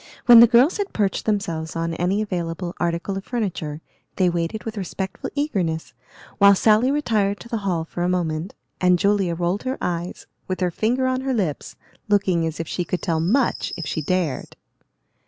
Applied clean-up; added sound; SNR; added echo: none; Chirp, tweet; 15 dB; none.